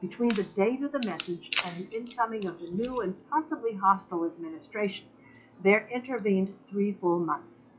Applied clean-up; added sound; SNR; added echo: classical method log-MMSE.